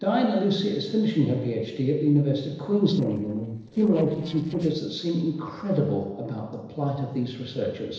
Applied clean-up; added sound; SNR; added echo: neural separator model SepFormer DNS4.